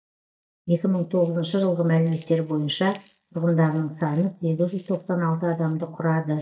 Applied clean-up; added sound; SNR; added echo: neural mask model DeepFilterNet 3.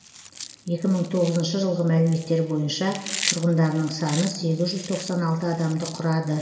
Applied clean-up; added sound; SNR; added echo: none; Chewing, mastication; 12 dB; reverberation time 0.9 s.